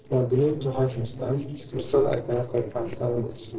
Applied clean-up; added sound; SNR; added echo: neural separator model SepFormer DNS4.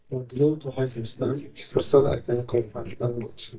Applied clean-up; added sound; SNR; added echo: neural mask model DeepFilterNet 3.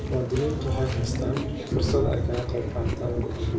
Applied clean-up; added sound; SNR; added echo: none; Chewing, mastication; 7 dB; reverberation time 0.3 s.